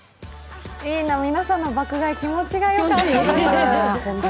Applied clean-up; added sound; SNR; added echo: none; none; none; none.